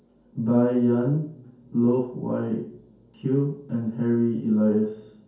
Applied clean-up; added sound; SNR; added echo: none; none; none; reverberation time 0.6 s.